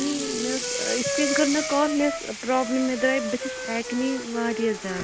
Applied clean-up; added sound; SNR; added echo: none; Wind instrument, woodwind instrument + Sink (filling or washing) / Water tap, faucet; 4 dB; none.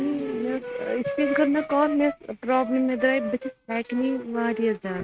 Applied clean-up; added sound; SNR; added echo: neural mask model RNNoise.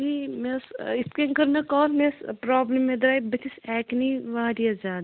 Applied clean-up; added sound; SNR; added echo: none; none; none; none.